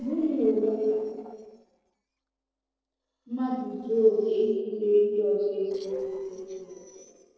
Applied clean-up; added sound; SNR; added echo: neural separator model SepFormer DNS4.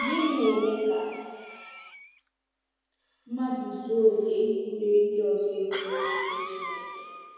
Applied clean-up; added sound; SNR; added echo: none; Cough; 10 dB; reverberation time 2.2 s.